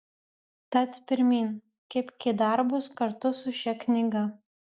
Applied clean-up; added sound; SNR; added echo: none; none; none; none.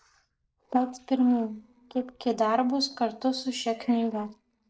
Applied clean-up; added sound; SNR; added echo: neural separator model SepFormer DNS4.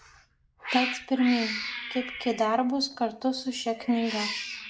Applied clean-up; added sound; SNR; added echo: none; Cat; 8 dB; reverberation time 0.4 s.